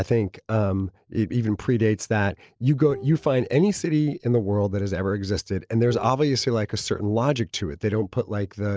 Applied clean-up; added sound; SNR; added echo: neural separator model SepFormer DNS4.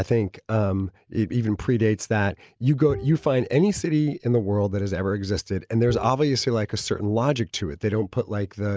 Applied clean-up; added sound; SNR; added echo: none; Bowed string instrument; 16 dB; none.